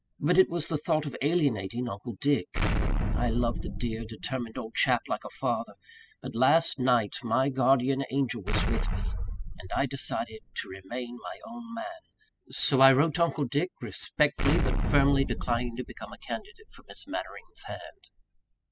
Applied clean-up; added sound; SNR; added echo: classical method spectral subtraction.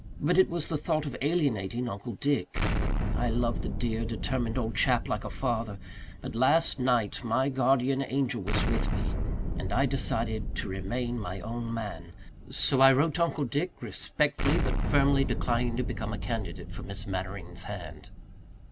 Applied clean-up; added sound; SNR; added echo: none; Explosion; 3 dB; none.